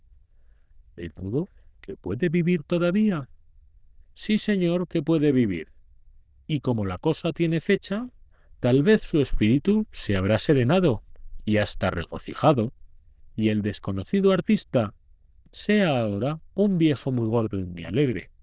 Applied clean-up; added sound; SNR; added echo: neural diffusion model UNIVERSE++.